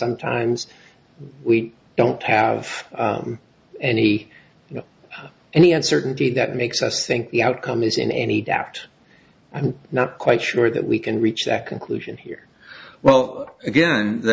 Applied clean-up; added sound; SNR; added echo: none; none; none; none.